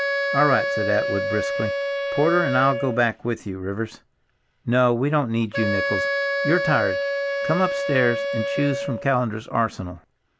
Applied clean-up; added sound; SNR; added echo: none; Wind instrument, woodwind instrument; 3 dB; none.